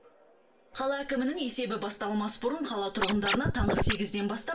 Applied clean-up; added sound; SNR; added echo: none; Scratching (performance technique); -3 dB; reverberation time 0.3 s.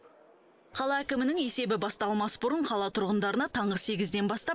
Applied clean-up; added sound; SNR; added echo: none; none; none; none.